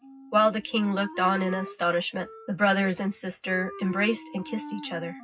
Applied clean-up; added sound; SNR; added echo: classical method WPE with log-MMSE.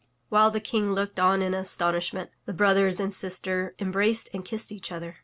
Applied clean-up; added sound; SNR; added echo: none; none; none; none.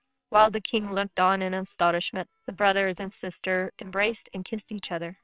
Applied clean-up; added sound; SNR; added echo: neural separator model SepFormer WHAMR!.